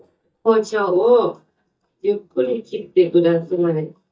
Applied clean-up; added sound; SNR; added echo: neural mask model DeepFilterNet 3.